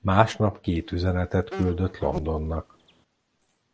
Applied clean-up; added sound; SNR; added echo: neural mask model Resemble Enhance denoiser.